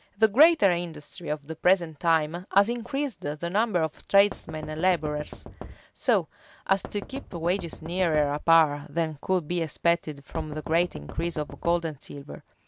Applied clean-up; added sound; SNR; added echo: none; Knock; 14 dB; none.